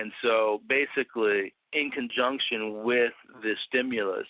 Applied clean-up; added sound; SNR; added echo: none; none; none; none.